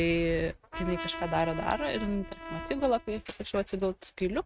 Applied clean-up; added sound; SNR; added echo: neural mask model RNNoise.